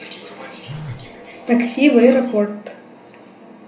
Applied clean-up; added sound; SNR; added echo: none; Telephone; 17 dB; reverberation time 0.3 s.